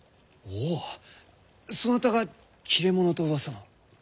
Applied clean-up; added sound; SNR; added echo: none; none; none; none.